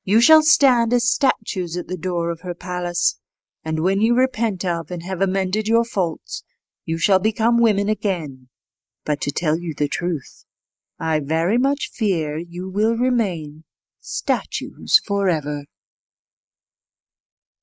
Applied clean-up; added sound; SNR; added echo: neural mask model Resemble Enhance denoiser.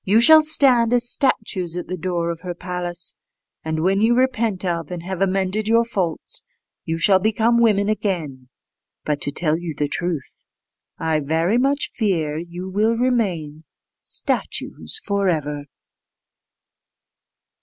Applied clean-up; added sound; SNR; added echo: none; none; none; none.